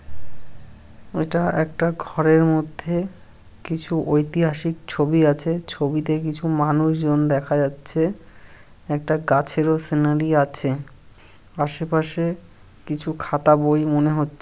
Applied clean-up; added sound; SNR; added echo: none; none; none; none.